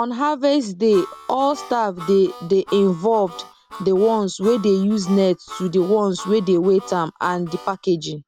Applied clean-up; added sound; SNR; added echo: none; Harmonica; 19 dB; none.